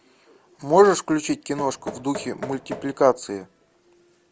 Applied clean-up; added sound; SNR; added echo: none; Knock; 16 dB; none.